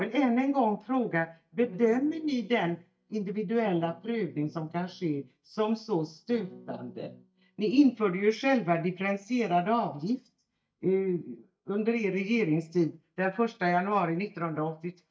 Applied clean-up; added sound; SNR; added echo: neural mask model DeepFilterNet 3.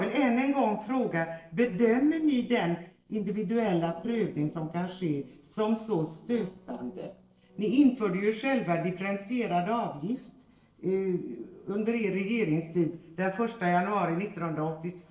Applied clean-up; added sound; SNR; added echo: neural separator model SepFormer DNS4.